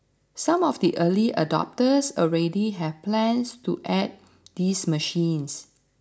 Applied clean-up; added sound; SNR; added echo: none; none; none; none.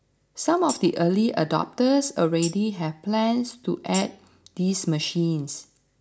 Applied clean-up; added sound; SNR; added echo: none; Tambourine; 16 dB; none.